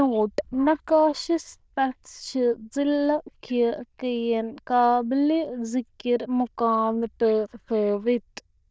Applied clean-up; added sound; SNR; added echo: neural diffusion model UNIVERSE++.